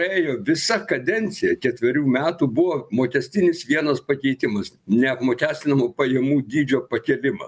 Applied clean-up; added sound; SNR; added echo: none; none; none; none.